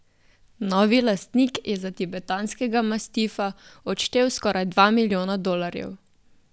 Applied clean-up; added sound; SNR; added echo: none; none; none; none.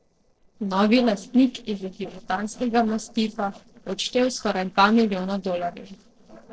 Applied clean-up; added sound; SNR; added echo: neural separator model SepFormer DNS4.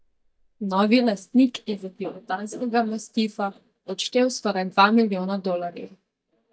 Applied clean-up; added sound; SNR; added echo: neural mask model DeepFilterNet 3.